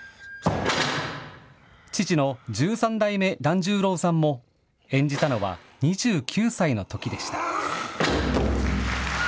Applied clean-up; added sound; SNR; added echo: none; none; none; none.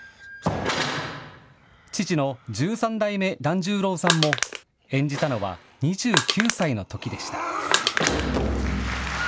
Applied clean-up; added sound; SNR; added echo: none; Crushing; -1 dB; none.